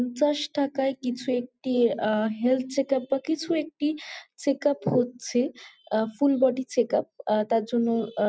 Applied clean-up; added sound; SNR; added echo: none; none; none; none.